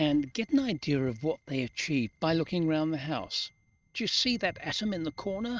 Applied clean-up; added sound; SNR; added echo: neural mask model RNNoise.